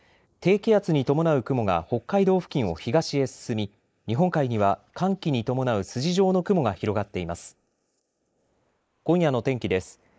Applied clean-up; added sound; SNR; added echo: neural mask model Resemble Enhance denoiser.